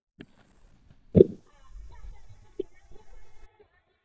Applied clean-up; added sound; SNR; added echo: neural mask model DeepFilterNet 3.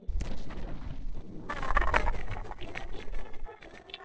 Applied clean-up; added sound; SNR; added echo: neural separator model SepFormer DNS4.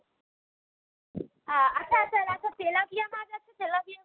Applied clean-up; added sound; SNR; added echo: none; none; none; none.